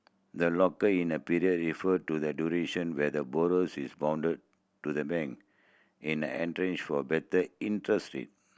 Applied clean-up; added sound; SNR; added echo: none; none; none; none.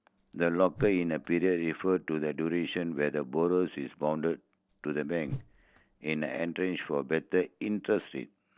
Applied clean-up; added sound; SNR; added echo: neural separator model SepFormer DNS4.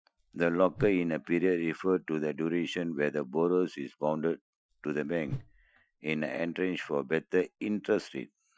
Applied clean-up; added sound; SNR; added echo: classical method Wiener filter.